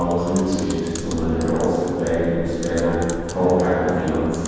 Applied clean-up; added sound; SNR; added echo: none; Typing; 14 dB; reverberation time 2.1 s.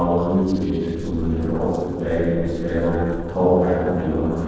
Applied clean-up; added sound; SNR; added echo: neural separator model SepFormer DNS4.